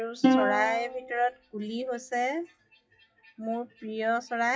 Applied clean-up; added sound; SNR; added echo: classical method WPE with log-MMSE.